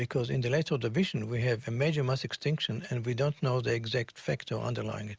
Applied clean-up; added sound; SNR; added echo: none; none; none; none.